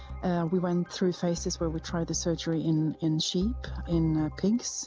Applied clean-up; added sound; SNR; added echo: none; none; none; none.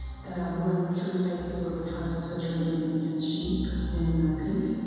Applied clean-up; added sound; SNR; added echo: none; none; none; reverberation time 2.1 s.